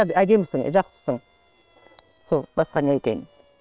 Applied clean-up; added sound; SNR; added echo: neural separator model SepFormer WHAM!.